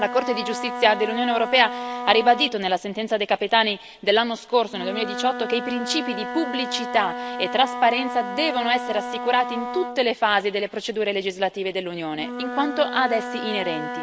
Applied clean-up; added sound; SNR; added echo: none; Wind instrument, woodwind instrument; 9 dB; none.